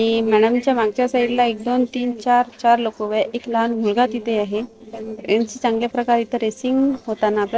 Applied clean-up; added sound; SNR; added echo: neural separator model SepFormer DNS4.